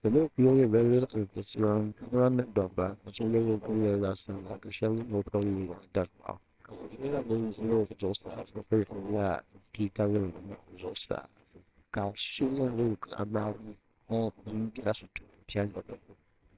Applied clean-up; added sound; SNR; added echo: neural separator model SepFormer WHAMR!.